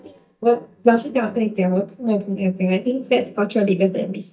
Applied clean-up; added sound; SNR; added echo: neural mask model DeepFilterNet 3.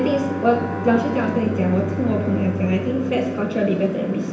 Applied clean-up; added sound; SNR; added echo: none; Bowed string instrument; 10 dB; reverberation time 0.8 s.